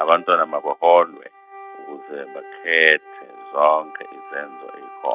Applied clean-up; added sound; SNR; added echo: neural mask model RNNoise.